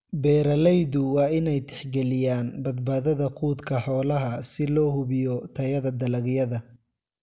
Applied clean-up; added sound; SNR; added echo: none; none; none; none.